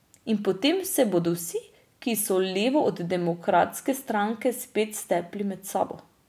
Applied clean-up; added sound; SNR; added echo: none; none; none; none.